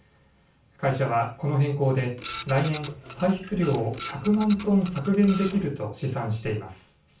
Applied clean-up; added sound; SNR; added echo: none; Printer; 14 dB; reverberation time 0.3 s.